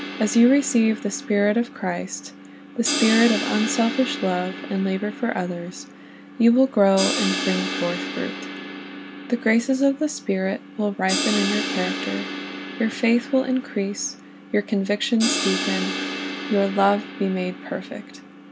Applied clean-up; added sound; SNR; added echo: none; Crash cymbal; 7 dB; none.